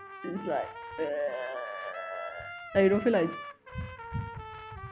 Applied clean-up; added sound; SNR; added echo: none; Trumpet; 11 dB; none.